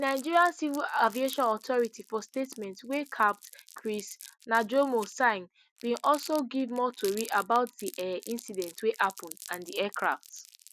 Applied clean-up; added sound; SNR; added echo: none; Crumpling, crinkling; 19 dB; none.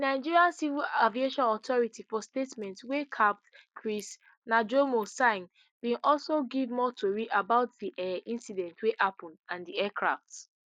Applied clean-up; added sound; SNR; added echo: neural mask model Resemble Enhance denoiser.